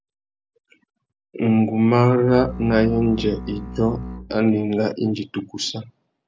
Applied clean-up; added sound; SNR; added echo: none; Bowed string instrument; 11 dB; none.